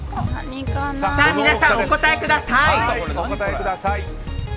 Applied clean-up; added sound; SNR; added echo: none; Dog; 12 dB; none.